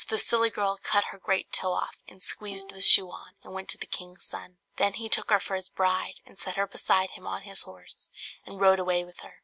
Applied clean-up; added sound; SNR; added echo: none; Bowed string instrument; 19 dB; none.